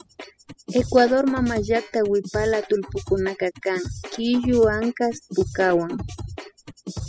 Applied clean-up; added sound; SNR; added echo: classical method spectral subtraction.